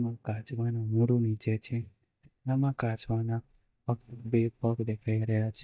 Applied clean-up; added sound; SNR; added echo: neural mask model DeepFilterNet 3.